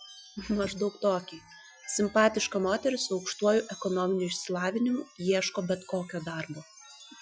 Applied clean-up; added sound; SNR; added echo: classical method Wiener filter.